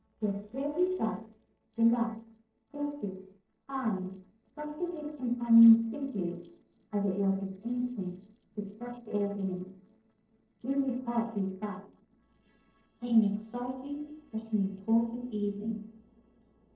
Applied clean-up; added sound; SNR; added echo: neural separator model SepFormer DNS4.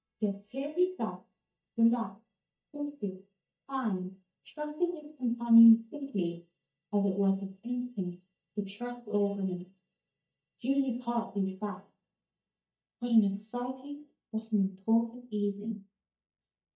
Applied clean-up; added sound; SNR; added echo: neural mask model DeepFilterNet 3.